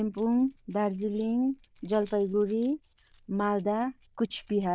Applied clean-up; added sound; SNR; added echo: neural diffusion model UNIVERSE++.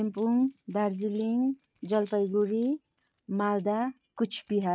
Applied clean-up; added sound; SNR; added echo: neural mask model RNNoise.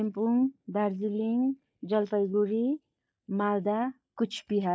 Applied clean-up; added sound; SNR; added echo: neural mask model DeepFilterNet 3.